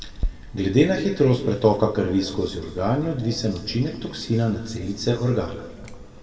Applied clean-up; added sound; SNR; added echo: none; Chewing, mastication; 13 dB; reverberation time 1.6 s.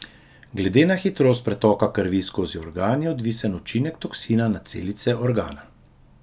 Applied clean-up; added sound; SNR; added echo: none; none; none; none.